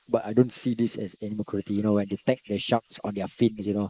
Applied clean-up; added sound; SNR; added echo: neural mask model Resemble Enhance denoiser.